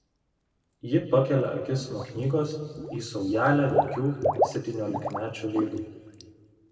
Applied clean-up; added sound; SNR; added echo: none; Water / Liquid; 5 dB; reverberation time 1.7 s.